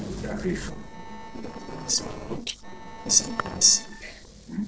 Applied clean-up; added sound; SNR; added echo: neural separator model SepFormer DNS4.